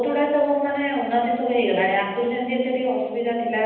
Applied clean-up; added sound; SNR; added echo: none; none; none; reverberation time 1.1 s.